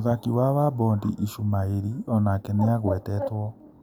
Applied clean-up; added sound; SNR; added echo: none; Bird; 14 dB; none.